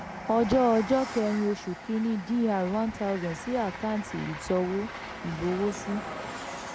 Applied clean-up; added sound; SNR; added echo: none; Train; 10 dB; none.